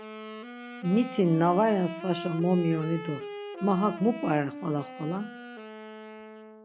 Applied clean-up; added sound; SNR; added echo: none; Wind instrument, woodwind instrument; 11 dB; none.